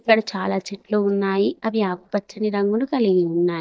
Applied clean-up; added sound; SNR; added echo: neural mask model DeepFilterNet 3.